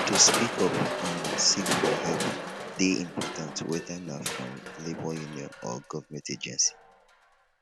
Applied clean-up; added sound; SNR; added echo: none; Crushing; 3 dB; none.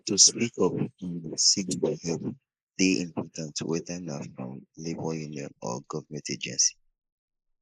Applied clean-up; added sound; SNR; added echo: neural mask model Resemble Enhance denoiser.